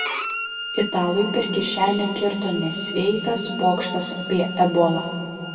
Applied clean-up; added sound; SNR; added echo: none; Bowed string instrument; 9 dB; reverberation time 2.2 s.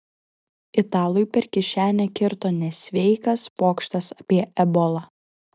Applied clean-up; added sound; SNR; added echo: none; none; none; none.